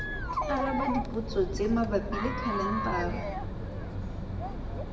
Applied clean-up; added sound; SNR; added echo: none; Chatter; 0 dB; reverberation time 1.0 s.